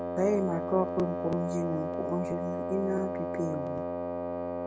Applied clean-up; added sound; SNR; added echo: none; Wind instrument, woodwind instrument; 1 dB; none.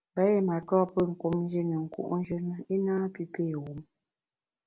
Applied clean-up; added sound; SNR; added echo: none; none; none; none.